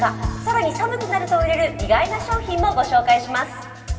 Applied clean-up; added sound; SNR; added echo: none; Bass guitar; 15 dB; reverberation time 2.1 s.